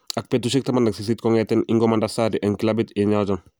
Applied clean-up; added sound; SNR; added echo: none; none; none; none.